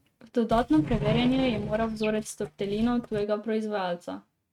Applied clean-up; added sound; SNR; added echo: neural mask model RNNoise.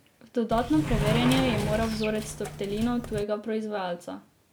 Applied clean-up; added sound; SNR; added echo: none; Sliding door; 3 dB; none.